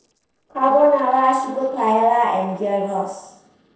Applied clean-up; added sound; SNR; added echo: neural separator model SepFormer DNS4.